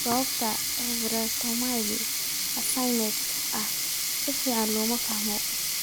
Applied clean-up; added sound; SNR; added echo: none; Sink (filling or washing); -4 dB; none.